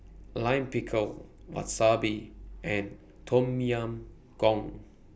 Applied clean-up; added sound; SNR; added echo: none; none; none; none.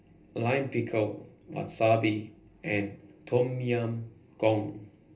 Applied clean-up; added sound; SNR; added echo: none; none; none; reverberation time 0.3 s.